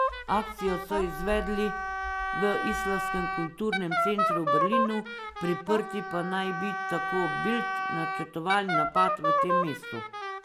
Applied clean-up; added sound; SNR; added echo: none; Wind instrument, woodwind instrument; -1 dB; none.